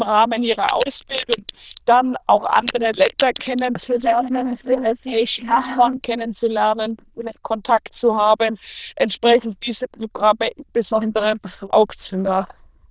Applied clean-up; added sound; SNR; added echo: neural diffusion model UNIVERSE++.